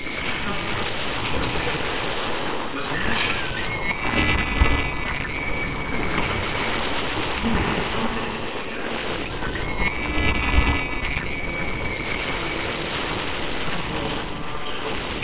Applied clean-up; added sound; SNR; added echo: neural separator model SepFormer WHAMR!.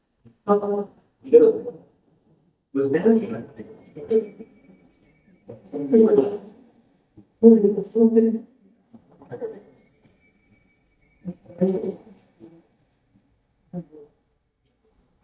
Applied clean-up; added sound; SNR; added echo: neural mask model DeepFilterNet 3.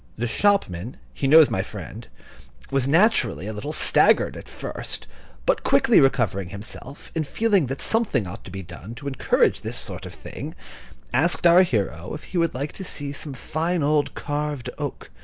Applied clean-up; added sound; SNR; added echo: none; none; none; none.